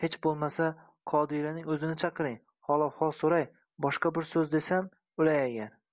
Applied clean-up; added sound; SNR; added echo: none; none; none; none.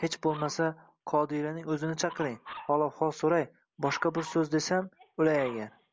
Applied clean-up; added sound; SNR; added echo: none; Dog; 18 dB; none.